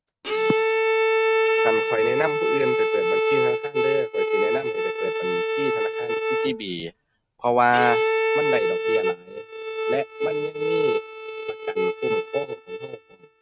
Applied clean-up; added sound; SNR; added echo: neural mask model RNNoise.